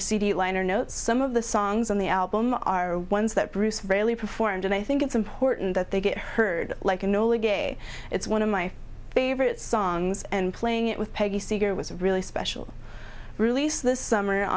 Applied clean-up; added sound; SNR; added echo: none; none; none; none.